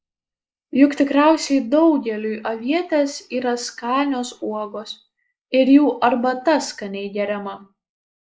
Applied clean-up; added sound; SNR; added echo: neural mask model Resemble Enhance denoiser.